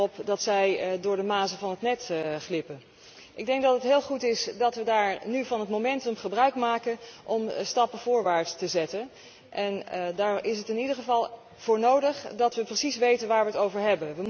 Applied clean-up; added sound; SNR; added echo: none; none; none; none.